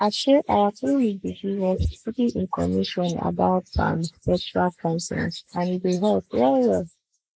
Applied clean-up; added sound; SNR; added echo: neural mask model Resemble Enhance denoiser.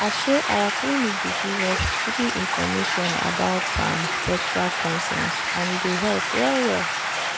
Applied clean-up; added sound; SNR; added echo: none; Stream; -1 dB; none.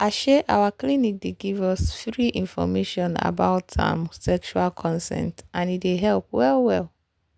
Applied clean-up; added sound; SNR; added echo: none; none; none; none.